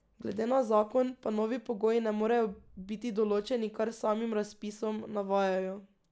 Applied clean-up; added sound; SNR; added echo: none; none; none; none.